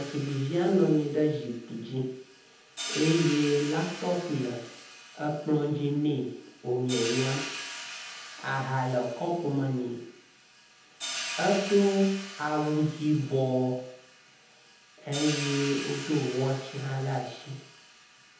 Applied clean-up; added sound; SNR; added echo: none; Hi-hat; 11 dB; reverberation time 1.0 s.